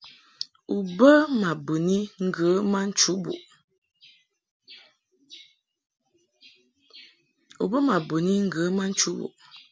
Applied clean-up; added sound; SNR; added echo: none; none; none; none.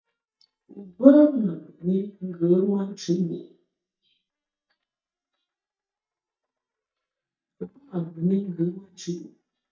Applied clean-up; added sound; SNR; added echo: neural mask model DeepFilterNet 3.